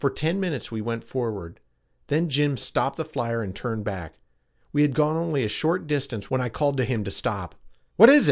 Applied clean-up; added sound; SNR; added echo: none; none; none; none.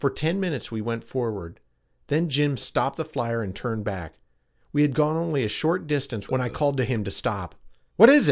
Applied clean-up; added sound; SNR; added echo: none; Burping, eructation; 18 dB; none.